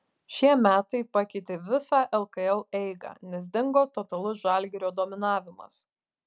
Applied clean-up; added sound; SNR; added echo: none; none; none; none.